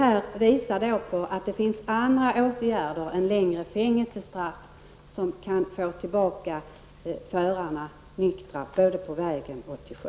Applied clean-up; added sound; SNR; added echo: none; none; none; none.